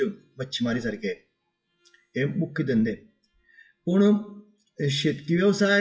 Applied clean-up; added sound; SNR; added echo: classical method WPE with log-MMSE.